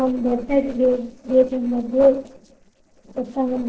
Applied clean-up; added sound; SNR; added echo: neural separator model SepFormer DNS4.